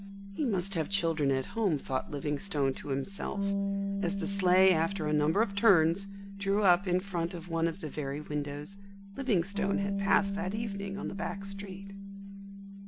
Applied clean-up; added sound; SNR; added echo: none; Bass guitar; 6 dB; none.